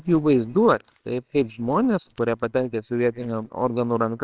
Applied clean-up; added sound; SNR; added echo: neural separator model SepFormer WHAMR!.